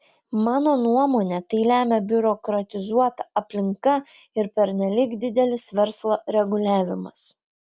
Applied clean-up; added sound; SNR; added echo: none; none; none; none.